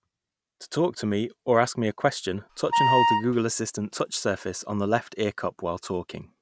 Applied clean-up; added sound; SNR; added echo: none; Wind instrument, woodwind instrument; -4 dB; none.